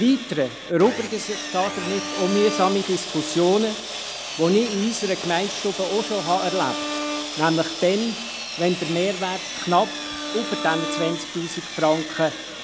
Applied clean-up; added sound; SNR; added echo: none; Sawing + Bowed string instrument; 7 dB; none.